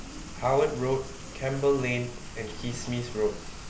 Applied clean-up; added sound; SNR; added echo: none; Rain; 11 dB; none.